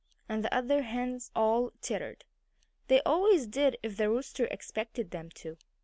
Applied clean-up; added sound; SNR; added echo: none; none; none; none.